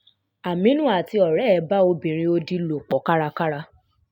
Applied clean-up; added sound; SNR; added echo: none; none; none; none.